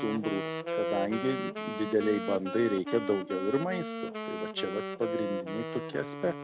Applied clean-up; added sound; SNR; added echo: none; Wind instrument, woodwind instrument; 4 dB; none.